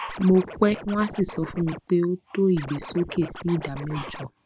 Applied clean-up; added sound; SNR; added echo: none; Scratching (performance technique); 14 dB; none.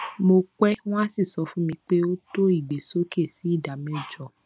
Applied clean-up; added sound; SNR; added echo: none; none; none; none.